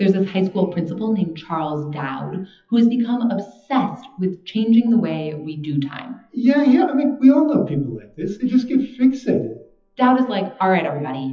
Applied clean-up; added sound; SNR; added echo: classical method WPE with log-MMSE.